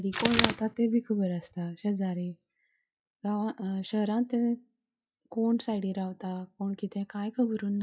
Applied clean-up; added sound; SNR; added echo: classical method log-MMSE.